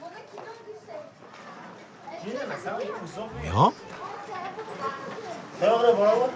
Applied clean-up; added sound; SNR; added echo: none; none; none; none.